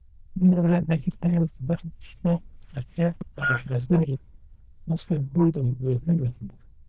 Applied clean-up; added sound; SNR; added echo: neural diffusion model UNIVERSE++.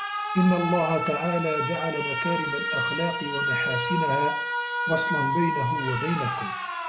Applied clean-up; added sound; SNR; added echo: none; Alarm; 0 dB; none.